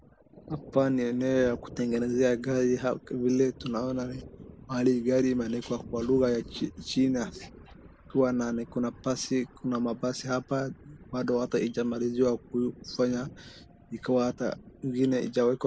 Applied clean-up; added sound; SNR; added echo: none; Thunder; 19 dB; none.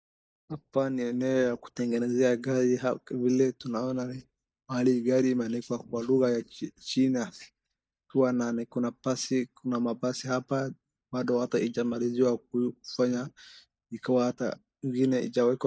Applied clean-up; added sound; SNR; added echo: neural mask model DeepFilterNet 3.